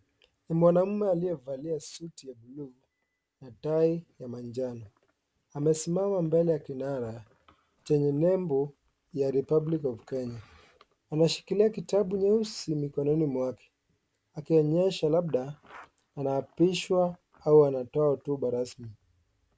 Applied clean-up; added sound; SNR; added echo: none; none; none; none.